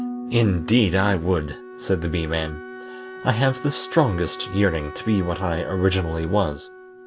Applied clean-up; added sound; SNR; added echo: none; Harp + Wind instrument, woodwind instrument; 13 dB; none.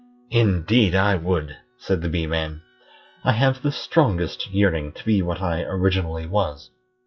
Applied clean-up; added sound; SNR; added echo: classical method log-MMSE.